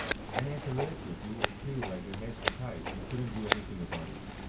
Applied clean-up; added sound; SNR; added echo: none; Scissors; -4 dB; reverberation time 0.1 s.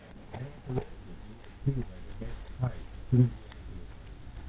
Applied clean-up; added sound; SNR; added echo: neural mask model DeepFilterNet 3.